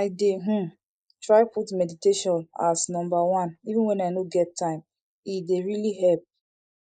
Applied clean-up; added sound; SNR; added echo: neural mask model Resemble Enhance denoiser.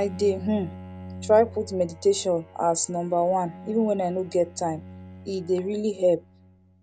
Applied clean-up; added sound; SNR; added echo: none; Bowed string instrument; 17 dB; none.